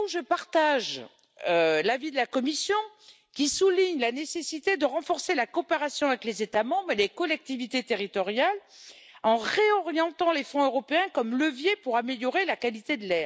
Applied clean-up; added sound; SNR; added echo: none; none; none; none.